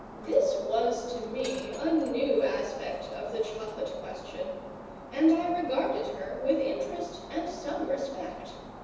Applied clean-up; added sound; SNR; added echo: none; Shatter; 14 dB; reverberation time 1.1 s.